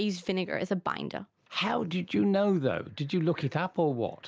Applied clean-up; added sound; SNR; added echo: none; none; none; none.